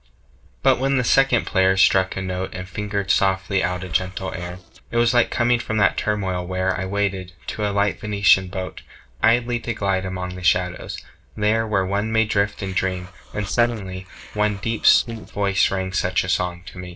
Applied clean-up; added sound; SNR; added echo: neural separator model SepFormer DNS4.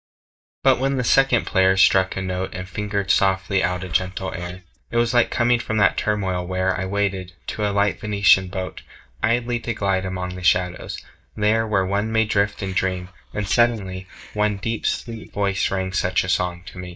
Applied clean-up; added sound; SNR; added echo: neural mask model DeepFilterNet 3.